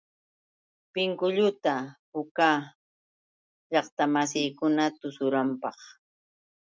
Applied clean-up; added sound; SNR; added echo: none; none; none; none.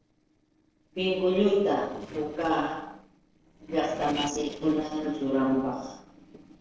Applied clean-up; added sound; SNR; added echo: neural separator model SepFormer DNS4.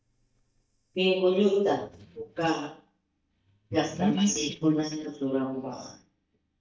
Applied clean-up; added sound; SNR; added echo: neural mask model DeepFilterNet 3.